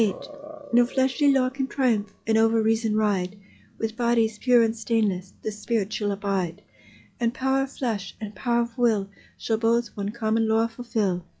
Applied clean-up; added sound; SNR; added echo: classical method log-MMSE.